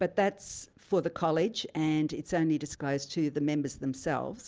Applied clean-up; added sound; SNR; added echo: none; none; none; none.